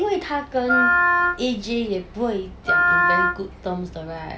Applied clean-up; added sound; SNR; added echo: none; Wind instrument, woodwind instrument; -5 dB; none.